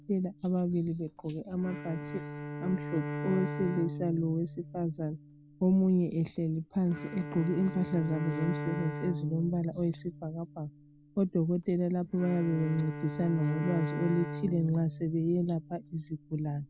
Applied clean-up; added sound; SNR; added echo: none; Bowed string instrument; 9 dB; none.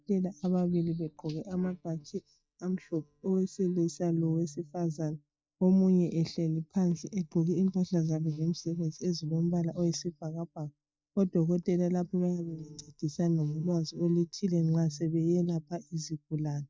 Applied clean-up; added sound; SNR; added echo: neural mask model DeepFilterNet 3.